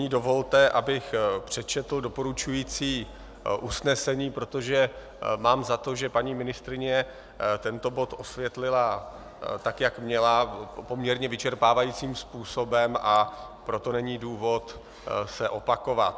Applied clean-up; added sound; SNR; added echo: none; none; none; none.